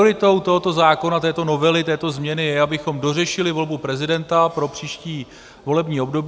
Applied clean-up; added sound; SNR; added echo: none; none; none; none.